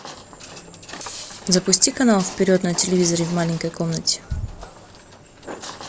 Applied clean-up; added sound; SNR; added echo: none; Walk, footsteps; 15 dB; none.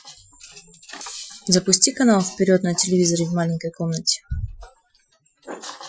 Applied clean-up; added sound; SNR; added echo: classical method Wiener filter.